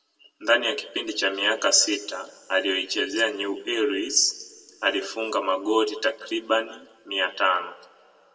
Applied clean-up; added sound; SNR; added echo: none; none; none; reverberation time 1.3 s.